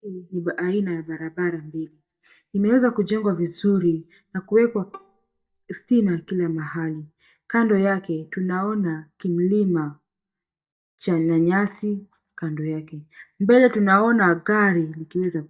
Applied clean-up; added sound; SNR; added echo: neural mask model DeepFilterNet 3.